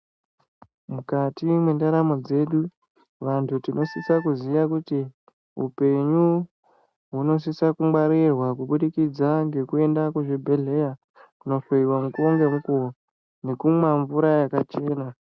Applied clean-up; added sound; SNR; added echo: neural mask model RNNoise.